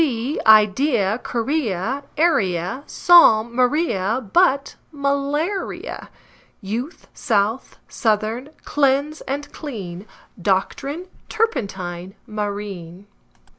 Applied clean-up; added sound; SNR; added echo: none; none; none; none.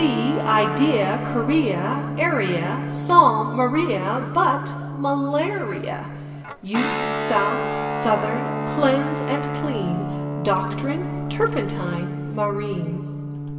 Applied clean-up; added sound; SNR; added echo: none; Guitar; 4 dB; reverberation time 2.8 s.